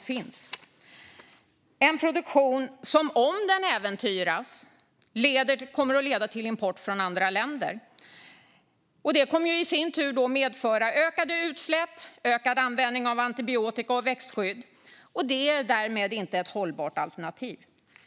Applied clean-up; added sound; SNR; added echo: none; none; none; none.